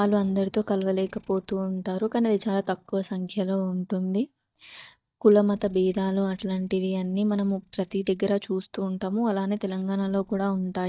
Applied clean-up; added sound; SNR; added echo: neural mask model DeepFilterNet 3.